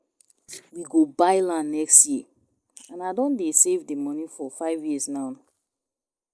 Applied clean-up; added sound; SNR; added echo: neural mask model Resemble Enhance denoiser.